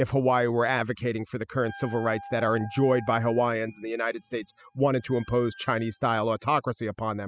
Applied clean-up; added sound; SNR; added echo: classical method spectral subtraction.